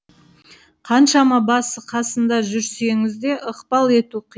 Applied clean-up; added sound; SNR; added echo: none; none; none; none.